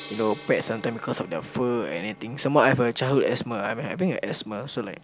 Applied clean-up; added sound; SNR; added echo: none; Gong; 19 dB; none.